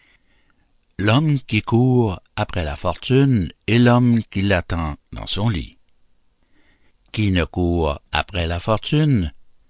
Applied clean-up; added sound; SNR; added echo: none; none; none; none.